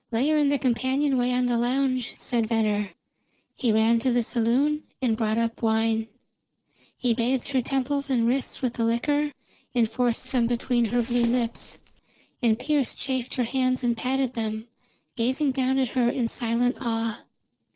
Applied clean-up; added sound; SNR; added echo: neural separator model SepFormer DNS4.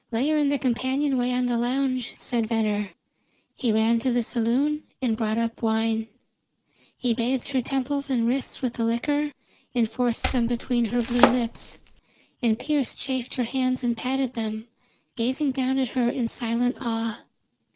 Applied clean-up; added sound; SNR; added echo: none; Domestic sounds, home sounds; 2 dB; none.